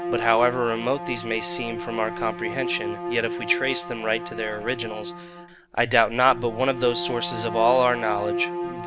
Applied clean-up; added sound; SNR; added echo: none; Bowed string instrument; 7 dB; none.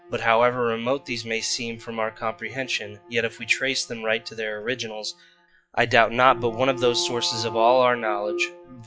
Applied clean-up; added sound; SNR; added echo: classical method log-MMSE.